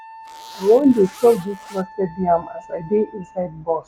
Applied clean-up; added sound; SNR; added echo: none; Zipper (clothing) + Wind instrument, woodwind instrument; 20 dB; none.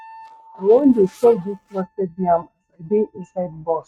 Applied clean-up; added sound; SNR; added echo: neural mask model RNNoise.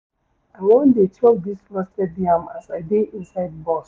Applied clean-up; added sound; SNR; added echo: none; none; none; none.